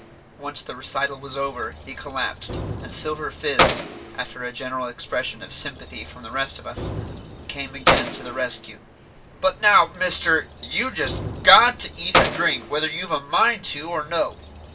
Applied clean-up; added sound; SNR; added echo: none; Keys jangling; 4 dB; reverberation time 0.1 s.